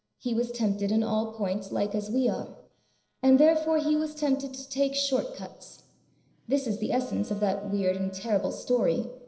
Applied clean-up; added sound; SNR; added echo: neural separator model SepFormer DNS4.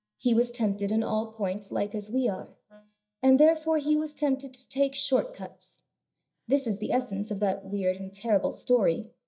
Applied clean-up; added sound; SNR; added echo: neural mask model DeepFilterNet 3.